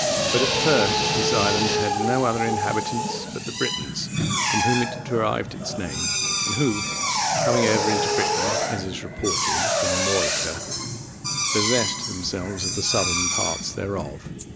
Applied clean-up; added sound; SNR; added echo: none; Drill; -3 dB; none.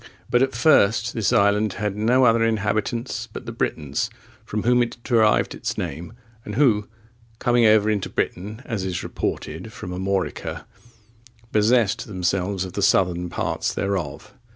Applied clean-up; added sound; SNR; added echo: none; none; none; none.